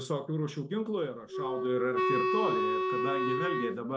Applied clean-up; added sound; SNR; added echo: none; Wind instrument, woodwind instrument; -3 dB; none.